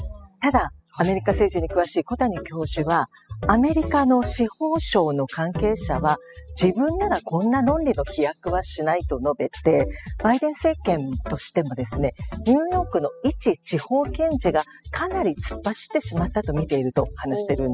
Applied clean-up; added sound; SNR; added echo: classical method spectral subtraction.